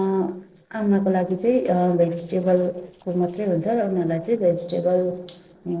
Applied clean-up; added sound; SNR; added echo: neural separator model SepFormer DNS4.